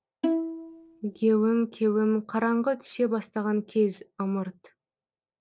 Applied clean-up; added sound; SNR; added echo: neural separator model SepFormer DNS4.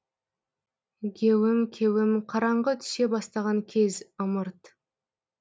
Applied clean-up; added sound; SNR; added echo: none; none; none; none.